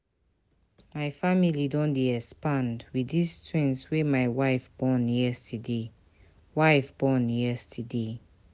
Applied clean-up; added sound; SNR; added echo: none; none; none; none.